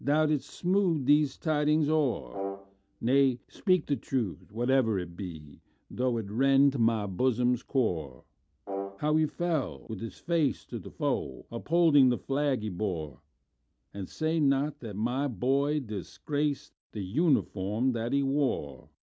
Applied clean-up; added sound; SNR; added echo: none; Brass instrument; 10 dB; none.